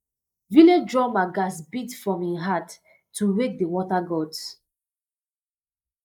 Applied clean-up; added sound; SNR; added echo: neural mask model Resemble Enhance denoiser.